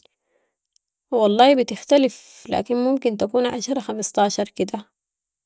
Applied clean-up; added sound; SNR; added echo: none; none; none; none.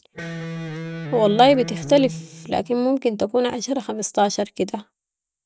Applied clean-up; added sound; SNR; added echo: none; Electric guitar; 10 dB; none.